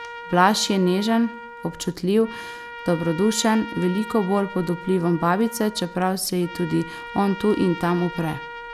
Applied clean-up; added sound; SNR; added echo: none; Trumpet; 14 dB; none.